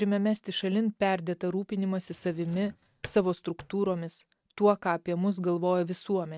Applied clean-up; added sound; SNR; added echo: neural mask model RNNoise.